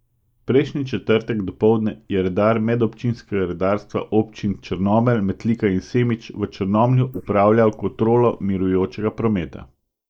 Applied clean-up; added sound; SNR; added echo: neural mask model Resemble Enhance denoiser.